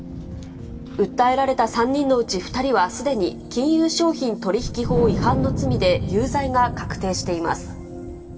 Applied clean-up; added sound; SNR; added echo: none; Wind; 8 dB; reverberation time 2.7 s.